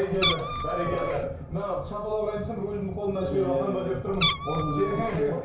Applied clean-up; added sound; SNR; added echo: none; Meow; 2 dB; reverberation time 0.6 s.